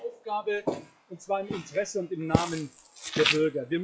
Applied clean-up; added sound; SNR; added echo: classical method WPE with log-MMSE.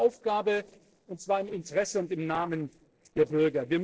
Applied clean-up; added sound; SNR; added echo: neural separator model SepFormer DNS4.